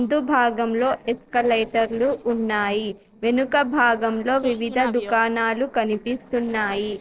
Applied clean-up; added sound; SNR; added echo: neural separator model SepFormer DNS4.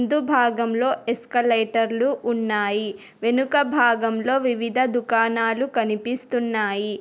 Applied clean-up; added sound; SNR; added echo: none; none; none; none.